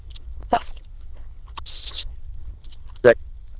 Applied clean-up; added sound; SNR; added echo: neural diffusion model UNIVERSE++.